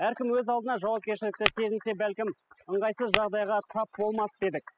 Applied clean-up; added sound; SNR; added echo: classical method spectral subtraction.